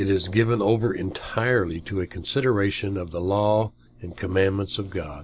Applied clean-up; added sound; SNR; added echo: none; none; none; none.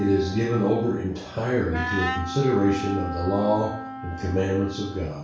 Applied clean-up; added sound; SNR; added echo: none; Wind instrument, woodwind instrument; 9 dB; reverberation time 0.6 s.